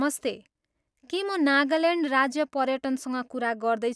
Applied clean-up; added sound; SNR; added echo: none; none; none; none.